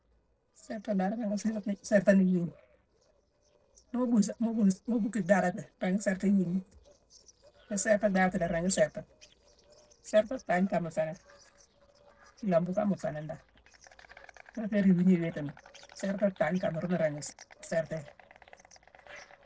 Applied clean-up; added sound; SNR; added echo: neural separator model SepFormer DNS4.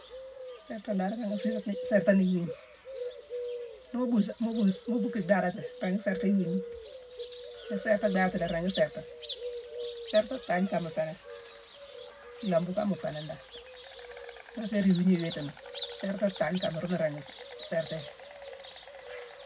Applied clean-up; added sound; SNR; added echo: none; Bird; 9 dB; reverberation time 0.3 s.